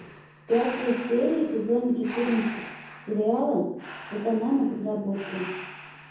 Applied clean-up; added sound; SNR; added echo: none; Breathing; 14 dB; reverberation time 0.9 s.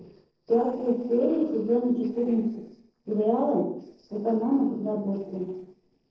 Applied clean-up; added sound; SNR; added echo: neural separator model SepFormer DNS4.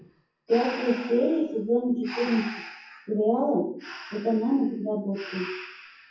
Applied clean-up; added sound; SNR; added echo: classical method WPE with log-MMSE.